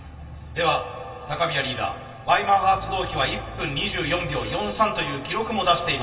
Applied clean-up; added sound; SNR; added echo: none; Bowed string instrument; 15 dB; reverberation time 0.2 s.